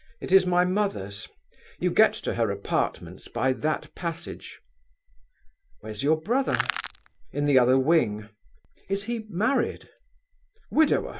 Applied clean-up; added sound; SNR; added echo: none; Crushing; 5 dB; none.